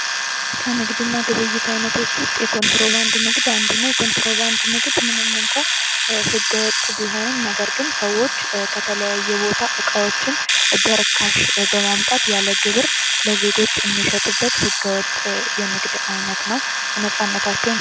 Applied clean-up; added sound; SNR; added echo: none; Domestic sounds, home sounds; -5 dB; none.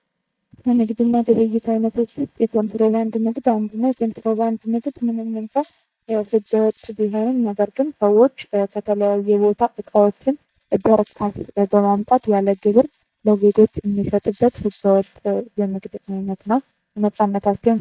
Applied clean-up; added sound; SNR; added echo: neural mask model DeepFilterNet 3.